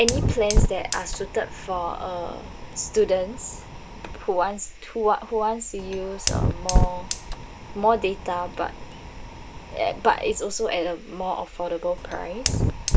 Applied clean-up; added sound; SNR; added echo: none; Fire; 1 dB; none.